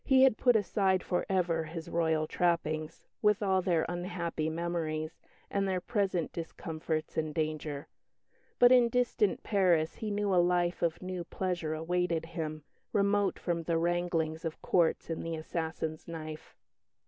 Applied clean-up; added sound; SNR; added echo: none; none; none; none.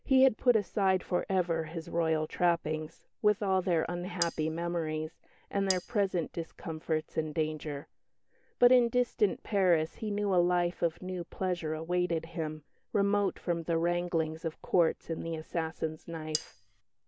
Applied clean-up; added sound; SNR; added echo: none; Cutlery, silverware; 9 dB; none.